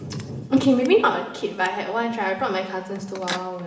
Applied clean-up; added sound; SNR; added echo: none; Scissors; 18 dB; reverberation time 1.2 s.